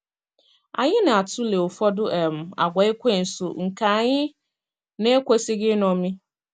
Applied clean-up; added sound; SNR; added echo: none; none; none; none.